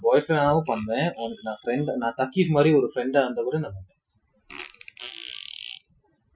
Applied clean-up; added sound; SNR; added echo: classical method Wiener filter.